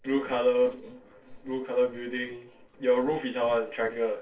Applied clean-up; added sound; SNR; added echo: neural separator model SepFormer DNS4.